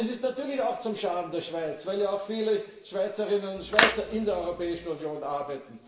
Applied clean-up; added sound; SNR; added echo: none; Splash, splatter; -1 dB; reverberation time 0.8 s.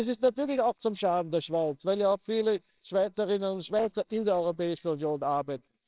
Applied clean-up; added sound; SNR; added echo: neural separator model SepFormer WHAMR!.